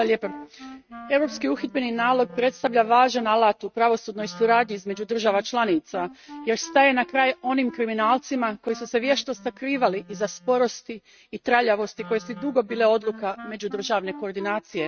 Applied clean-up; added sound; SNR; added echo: neural mask model RNNoise.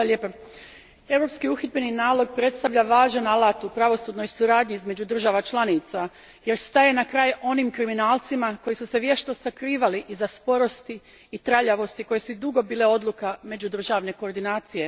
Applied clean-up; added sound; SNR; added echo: none; none; none; none.